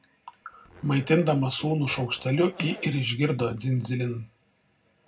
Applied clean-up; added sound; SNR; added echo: none; Zipper (clothing); 20 dB; reverberation time 0.3 s.